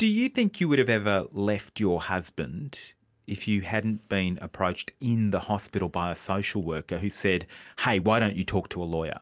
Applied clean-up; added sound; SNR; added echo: none; none; none; none.